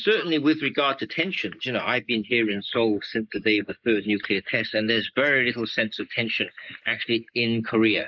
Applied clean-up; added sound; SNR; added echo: neural mask model Resemble Enhance denoiser.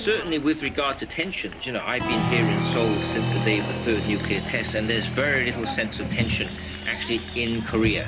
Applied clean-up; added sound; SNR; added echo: none; Applause; 2 dB; none.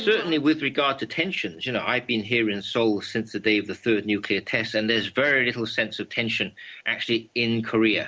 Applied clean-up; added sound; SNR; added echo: none; none; none; none.